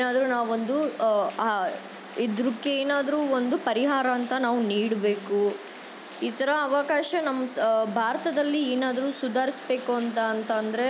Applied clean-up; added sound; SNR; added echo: none; none; none; none.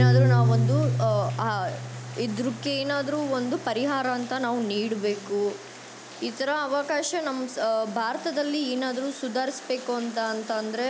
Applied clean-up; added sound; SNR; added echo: none; Piano; 2 dB; none.